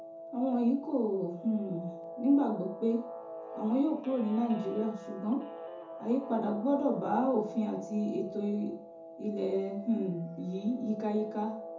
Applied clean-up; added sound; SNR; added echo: none; Guitar; 12 dB; reverberation time 0.6 s.